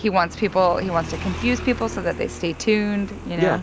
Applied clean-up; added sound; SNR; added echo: none; Motorcycle; 11 dB; none.